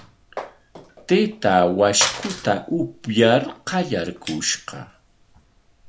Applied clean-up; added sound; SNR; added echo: none; Gunshot, gunfire; 13 dB; none.